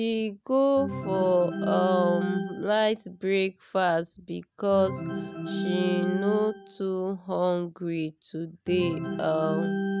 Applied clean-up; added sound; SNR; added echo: none; Organ; 6 dB; none.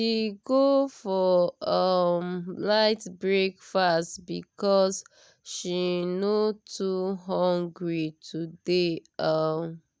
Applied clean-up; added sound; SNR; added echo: none; none; none; none.